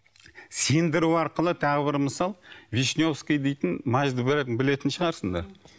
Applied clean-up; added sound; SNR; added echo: none; none; none; none.